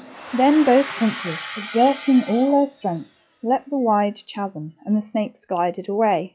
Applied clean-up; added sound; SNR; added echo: classical method log-MMSE.